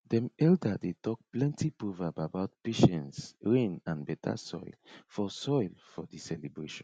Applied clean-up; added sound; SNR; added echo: none; none; none; none.